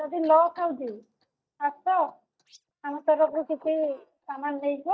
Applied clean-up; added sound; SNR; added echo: neural mask model DeepFilterNet 3.